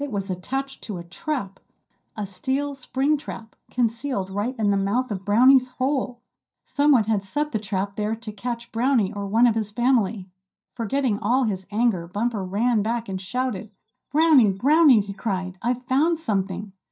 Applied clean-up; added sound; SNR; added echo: neural mask model DeepFilterNet 3.